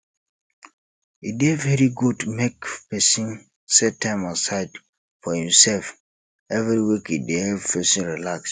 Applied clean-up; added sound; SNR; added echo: none; none; none; none.